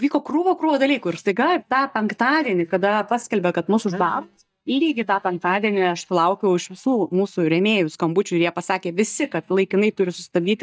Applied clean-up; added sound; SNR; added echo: neural mask model DeepFilterNet 3.